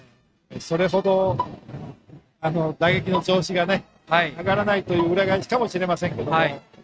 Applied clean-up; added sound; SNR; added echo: neural mask model RNNoise.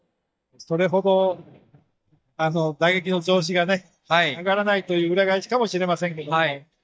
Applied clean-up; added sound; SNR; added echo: neural mask model DeepFilterNet 3.